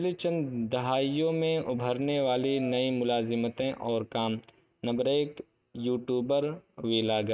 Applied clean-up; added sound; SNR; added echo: neural mask model RNNoise.